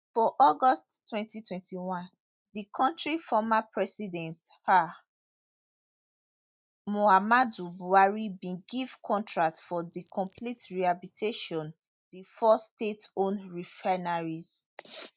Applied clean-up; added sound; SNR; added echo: neural mask model DeepFilterNet 3.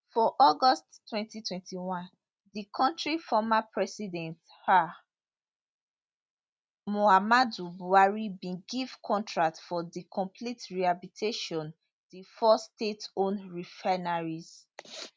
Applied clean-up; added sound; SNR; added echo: none; none; none; none.